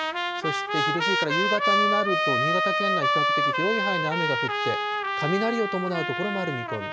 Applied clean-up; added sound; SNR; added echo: none; Trumpet; -4 dB; none.